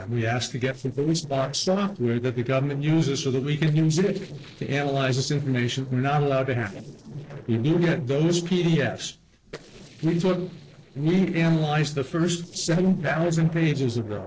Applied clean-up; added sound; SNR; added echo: neural separator model SepFormer DNS4.